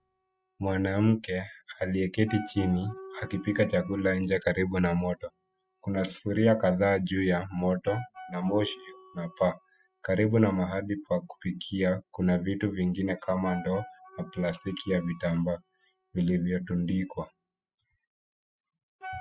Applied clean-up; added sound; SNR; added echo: classical method spectral subtraction.